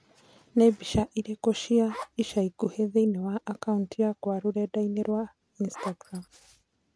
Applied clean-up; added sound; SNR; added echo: none; Zipper (clothing); 13 dB; none.